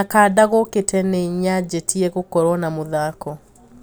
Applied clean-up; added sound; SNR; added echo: none; none; none; none.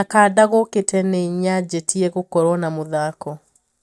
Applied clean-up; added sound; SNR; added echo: neural mask model DeepFilterNet 3.